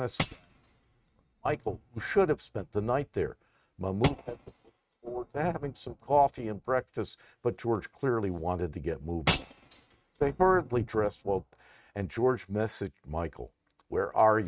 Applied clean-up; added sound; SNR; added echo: neural mask model RNNoise.